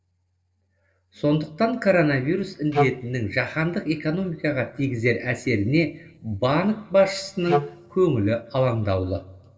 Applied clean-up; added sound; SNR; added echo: neural separator model SepFormer DNS4.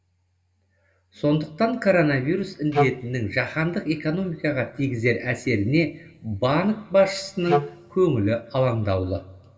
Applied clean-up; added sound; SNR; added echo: none; Wind instrument, woodwind instrument; 1 dB; reverberation time 1.3 s.